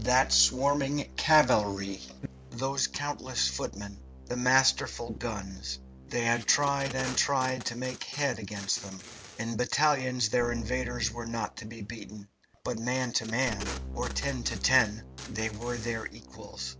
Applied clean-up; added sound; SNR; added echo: none; Keyboard (musical) + Packing tape, duct tape; 13 dB; none.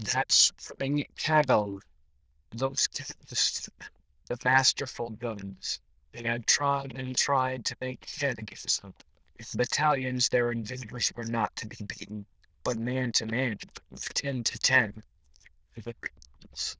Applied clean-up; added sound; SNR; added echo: neural diffusion model UNIVERSE++.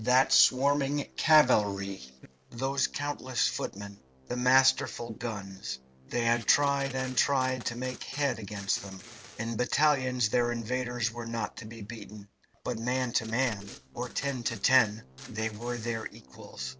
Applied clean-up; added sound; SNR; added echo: neural separator model SepFormer DNS4.